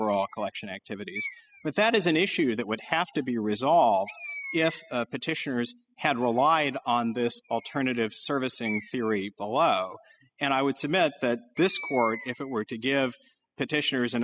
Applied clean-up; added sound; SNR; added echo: classical method spectral subtraction.